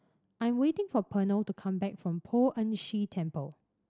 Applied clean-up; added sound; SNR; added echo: none; none; none; none.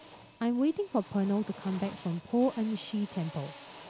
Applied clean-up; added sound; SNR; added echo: none; Drill; 16 dB; none.